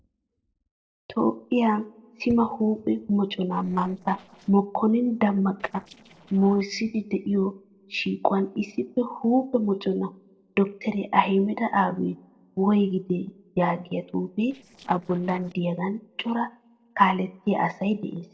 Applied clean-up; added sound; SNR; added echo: neural separator model SepFormer DNS4.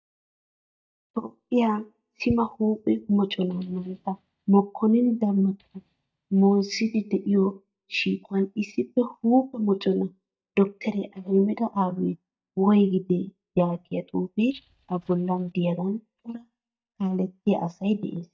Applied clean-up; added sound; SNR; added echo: neural mask model DeepFilterNet 3.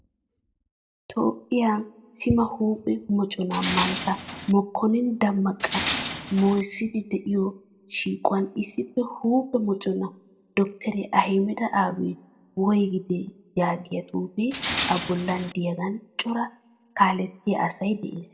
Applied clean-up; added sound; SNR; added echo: none; Tools; 4 dB; reverberation time 0.4 s.